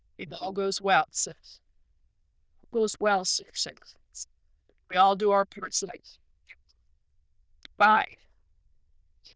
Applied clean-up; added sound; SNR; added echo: neural diffusion model UNIVERSE++.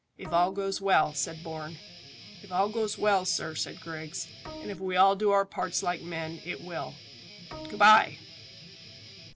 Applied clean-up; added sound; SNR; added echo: none; Bowed string instrument + Guitar; 17 dB; none.